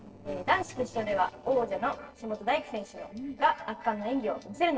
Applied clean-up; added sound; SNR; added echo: neural separator model SepFormer DNS4.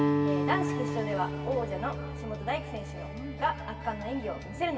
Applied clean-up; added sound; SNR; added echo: none; Guitar; 0 dB; reverberation time 2.5 s.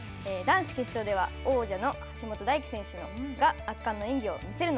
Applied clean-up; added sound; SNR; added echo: none; none; none; none.